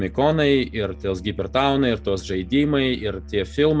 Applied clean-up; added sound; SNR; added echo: none; Musical instrument; 16 dB; none.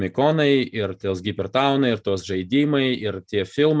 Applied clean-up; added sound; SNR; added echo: none; none; none; none.